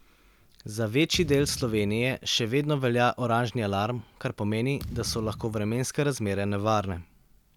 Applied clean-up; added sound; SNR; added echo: none; Thump, thud; 13 dB; none.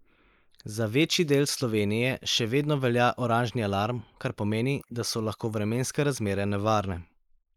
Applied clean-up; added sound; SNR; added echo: neural mask model Resemble Enhance denoiser.